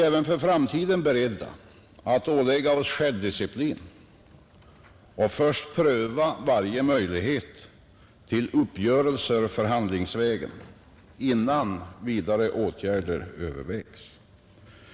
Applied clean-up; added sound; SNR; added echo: none; none; none; none.